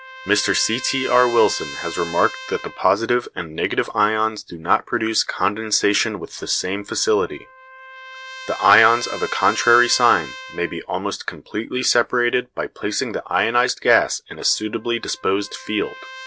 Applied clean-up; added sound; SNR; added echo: none; Trumpet; 17 dB; none.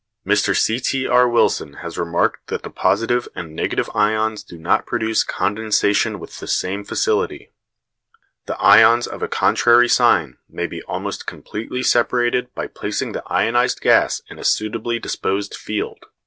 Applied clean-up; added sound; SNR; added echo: none; none; none; none.